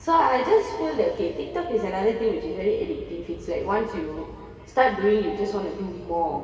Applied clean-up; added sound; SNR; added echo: none; none; none; reverberation time 2.4 s.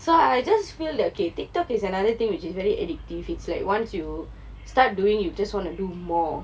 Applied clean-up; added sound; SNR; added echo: none; none; none; none.